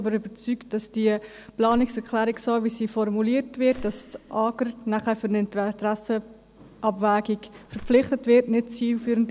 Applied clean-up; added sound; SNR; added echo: none; Whoosh, swoosh, swish; 18 dB; none.